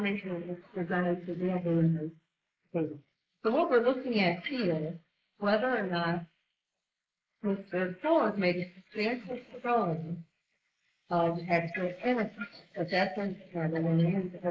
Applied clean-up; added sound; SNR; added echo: neural mask model Resemble Enhance denoiser.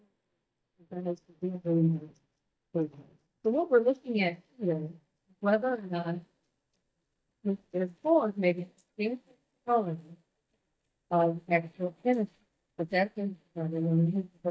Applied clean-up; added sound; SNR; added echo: neural mask model DeepFilterNet 3.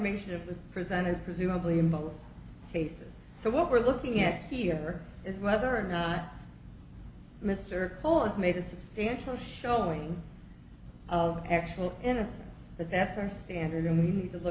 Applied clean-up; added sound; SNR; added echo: none; none; none; none.